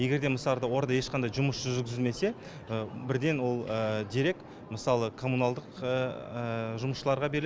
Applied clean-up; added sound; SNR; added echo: none; none; none; none.